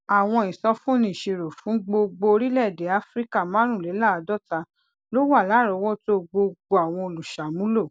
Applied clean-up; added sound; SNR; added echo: none; none; none; none.